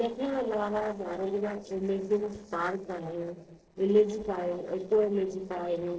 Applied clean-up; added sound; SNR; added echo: neural separator model SepFormer DNS4.